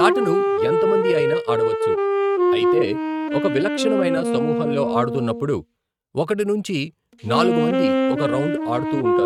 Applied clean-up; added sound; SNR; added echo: neural mask model RNNoise.